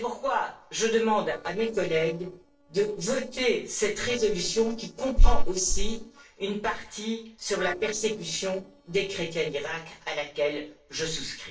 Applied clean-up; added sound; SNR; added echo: neural separator model SepFormer DNS4.